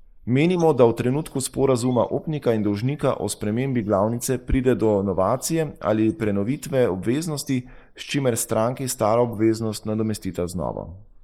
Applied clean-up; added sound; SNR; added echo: neural mask model Resemble Enhance denoiser.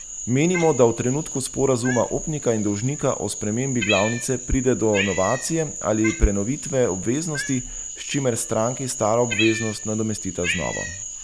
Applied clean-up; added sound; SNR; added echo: none; Cat + Frog; 8 dB; none.